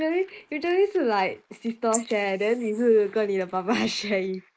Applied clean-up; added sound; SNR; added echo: neural mask model Resemble Enhance denoiser.